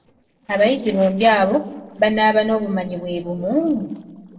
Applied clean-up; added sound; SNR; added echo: neural separator model SepFormer DNS4.